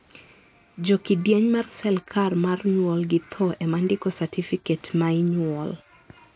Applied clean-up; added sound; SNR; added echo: none; none; none; none.